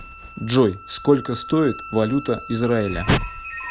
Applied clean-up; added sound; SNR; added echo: none; Wind instrument, woodwind instrument; 16 dB; none.